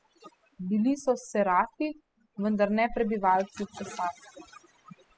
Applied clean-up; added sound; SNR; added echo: classical method spectral subtraction.